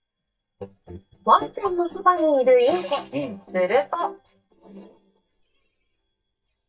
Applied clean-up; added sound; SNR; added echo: neural mask model DeepFilterNet 3.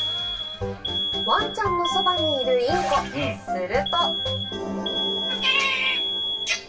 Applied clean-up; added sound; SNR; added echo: none; Alarm; 4 dB; reverberation time 0.1 s.